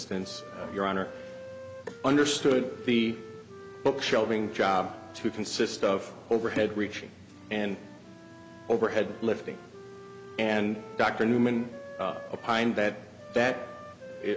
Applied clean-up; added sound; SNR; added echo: none; Wind instrument, woodwind instrument; 17 dB; none.